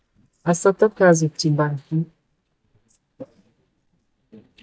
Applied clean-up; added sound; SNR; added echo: neural mask model DeepFilterNet 3.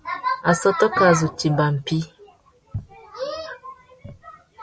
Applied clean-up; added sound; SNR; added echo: none; none; none; none.